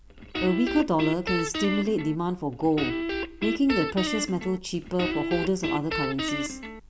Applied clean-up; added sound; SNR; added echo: none; Guitar; 4 dB; none.